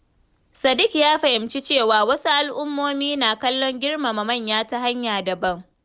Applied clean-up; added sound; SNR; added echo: none; none; none; none.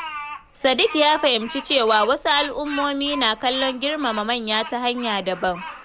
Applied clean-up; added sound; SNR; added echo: none; Bird vocalization, bird call, bird song; 13 dB; none.